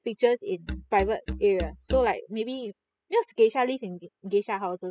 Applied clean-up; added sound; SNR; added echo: classical method spectral subtraction.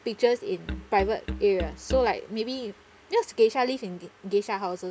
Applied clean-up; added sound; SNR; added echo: none; Musical instrument; 9 dB; none.